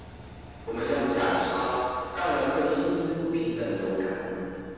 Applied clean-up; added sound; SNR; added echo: none; Engine; 17 dB; reverberation time 2.1 s.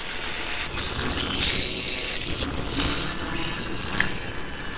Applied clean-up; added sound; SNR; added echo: neural separator model SepFormer WHAMR!.